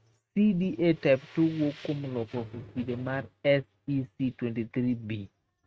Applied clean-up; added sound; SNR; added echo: neural mask model RNNoise.